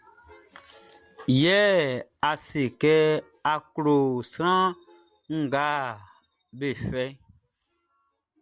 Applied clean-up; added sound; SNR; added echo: none; none; none; none.